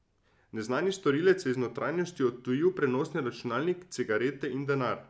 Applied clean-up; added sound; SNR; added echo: none; none; none; none.